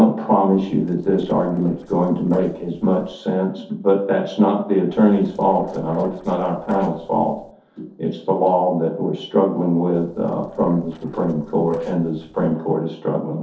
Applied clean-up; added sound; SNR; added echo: neural separator model SepFormer DNS4.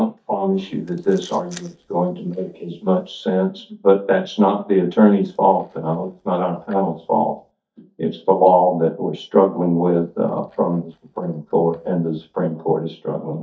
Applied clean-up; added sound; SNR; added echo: neural mask model DeepFilterNet 3.